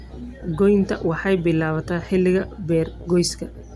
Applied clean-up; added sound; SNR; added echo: none; Musical instrument; 17 dB; none.